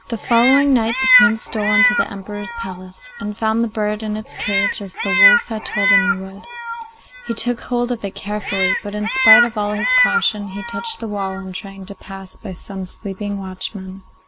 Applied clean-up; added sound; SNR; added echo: none; Meow; -3 dB; none.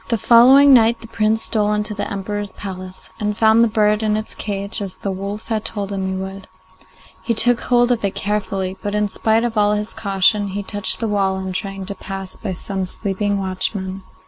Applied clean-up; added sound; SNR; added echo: none; none; none; none.